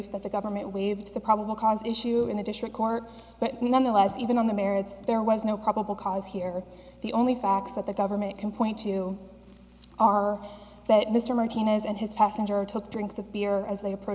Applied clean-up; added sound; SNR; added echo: none; none; none; none.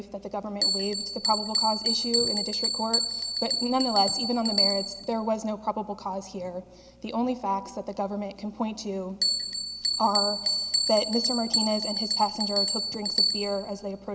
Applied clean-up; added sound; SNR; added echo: none; Bell; 0 dB; none.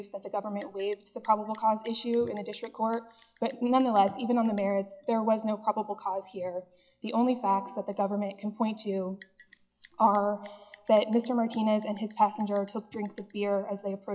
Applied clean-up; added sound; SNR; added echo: classical method log-MMSE.